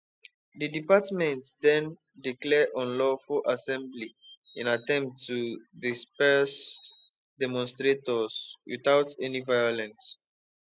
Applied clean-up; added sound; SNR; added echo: classical method spectral subtraction.